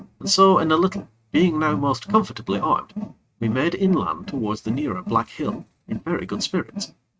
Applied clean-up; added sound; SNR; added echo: neural mask model RNNoise.